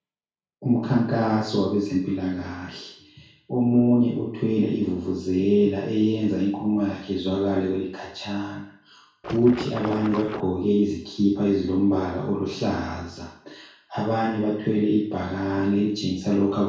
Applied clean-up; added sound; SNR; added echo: none; Water / Splash, splatter; 10 dB; reverberation time 0.6 s.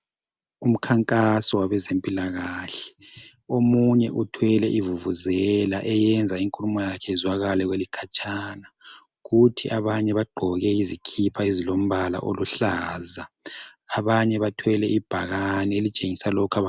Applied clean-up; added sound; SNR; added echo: none; none; none; none.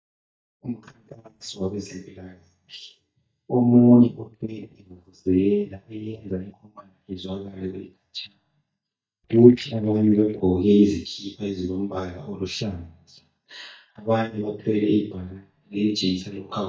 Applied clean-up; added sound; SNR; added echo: neural mask model DeepFilterNet 3.